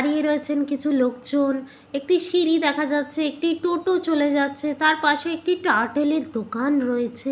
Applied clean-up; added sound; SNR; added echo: none; none; none; none.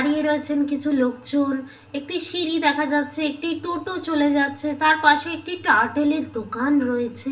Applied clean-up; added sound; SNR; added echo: none; none; none; reverberation time 0.2 s.